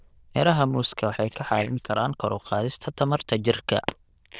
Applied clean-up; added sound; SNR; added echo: neural diffusion model UNIVERSE++.